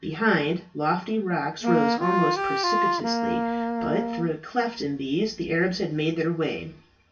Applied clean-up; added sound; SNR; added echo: none; Wind instrument, woodwind instrument; -2 dB; reverberation time 0.2 s.